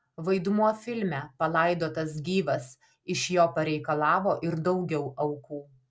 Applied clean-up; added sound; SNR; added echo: none; none; none; none.